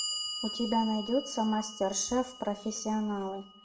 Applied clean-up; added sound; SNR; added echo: none; Clock; 9 dB; reverberation time 0.5 s.